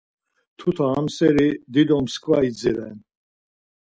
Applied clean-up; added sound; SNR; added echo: none; none; none; none.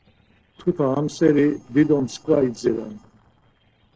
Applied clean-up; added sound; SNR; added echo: neural separator model SepFormer DNS4.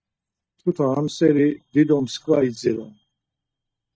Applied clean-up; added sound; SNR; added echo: neural mask model DeepFilterNet 3.